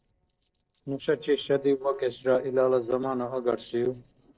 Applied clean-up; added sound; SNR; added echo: neural separator model SepFormer DNS4.